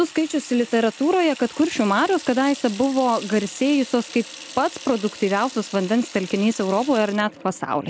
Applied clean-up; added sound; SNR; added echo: none; Sink (filling or washing) / Water tap, faucet; 18 dB; none.